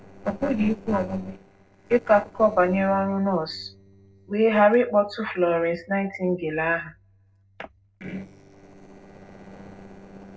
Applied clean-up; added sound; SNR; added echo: neural separator model SepFormer DNS4.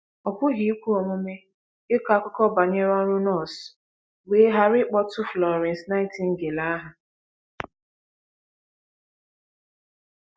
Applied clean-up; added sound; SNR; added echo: none; none; none; none.